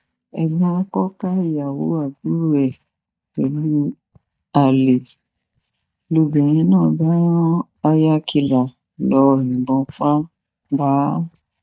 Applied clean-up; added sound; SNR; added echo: neural mask model DeepFilterNet 3.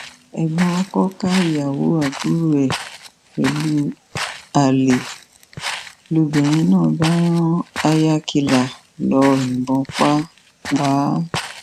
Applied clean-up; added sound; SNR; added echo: none; Walk, footsteps; 12 dB; none.